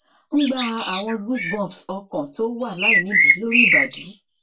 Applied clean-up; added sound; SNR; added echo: none; Bird; -4 dB; reverberation time 0.1 s.